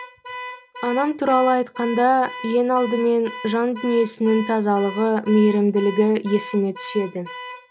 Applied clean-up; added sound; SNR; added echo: none; Alarm / Car; 15 dB; none.